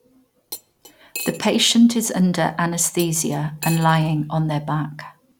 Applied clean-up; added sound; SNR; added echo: none; Cutlery, silverware; 16 dB; none.